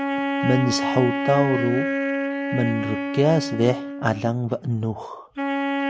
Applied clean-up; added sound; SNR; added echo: none; Wind instrument, woodwind instrument; 2 dB; none.